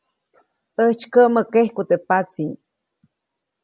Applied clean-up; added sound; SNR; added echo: none; none; none; none.